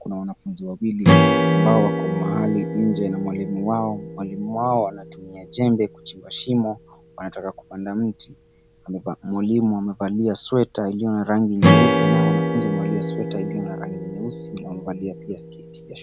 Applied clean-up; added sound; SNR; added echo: none; Strum; -1 dB; none.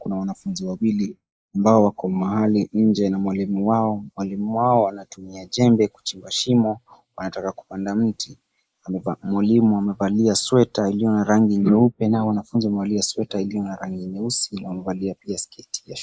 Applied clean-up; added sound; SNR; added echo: neural mask model Resemble Enhance denoiser.